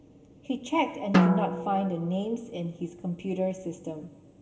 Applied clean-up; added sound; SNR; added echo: none; Drum; -3 dB; reverberation time 2.6 s.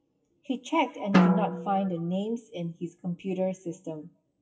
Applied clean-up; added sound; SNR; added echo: classical method WPE with log-MMSE.